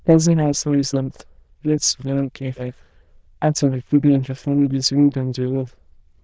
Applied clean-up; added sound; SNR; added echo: neural diffusion model UNIVERSE++.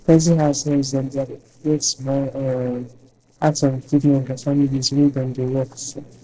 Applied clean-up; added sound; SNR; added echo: neural separator model SepFormer DNS4.